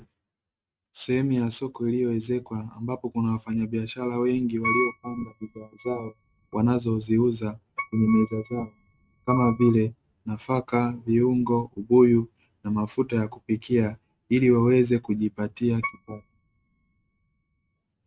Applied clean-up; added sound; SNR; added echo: neural mask model RNNoise.